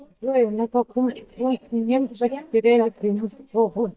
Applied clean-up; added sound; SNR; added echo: neural mask model DeepFilterNet 3.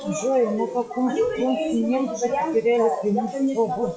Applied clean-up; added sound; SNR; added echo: classical method WPE with log-MMSE.